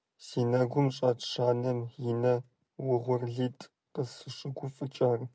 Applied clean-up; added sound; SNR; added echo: none; none; none; none.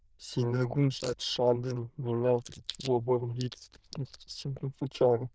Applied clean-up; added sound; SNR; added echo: neural diffusion model UNIVERSE++.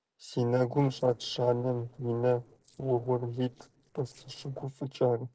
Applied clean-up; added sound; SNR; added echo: neural separator model SepFormer DNS4.